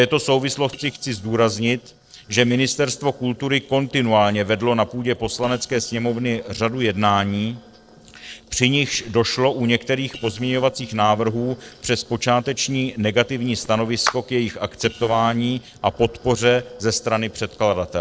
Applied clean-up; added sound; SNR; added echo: neural separator model SepFormer DNS4.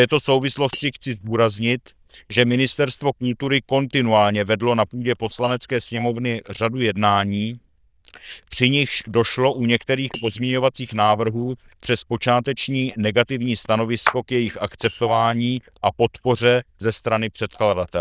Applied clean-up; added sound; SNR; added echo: neural diffusion model UNIVERSE++.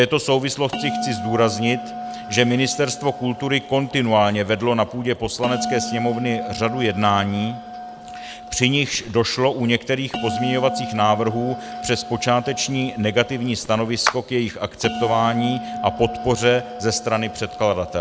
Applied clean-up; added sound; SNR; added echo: none; Clapping + Bell; 9 dB; none.